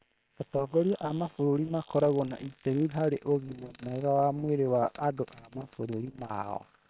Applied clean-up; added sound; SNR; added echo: neural separator model SepFormer WHAM!.